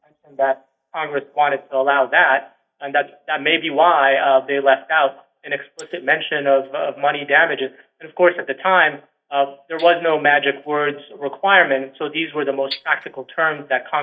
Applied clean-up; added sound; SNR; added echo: neural mask model DeepFilterNet 3.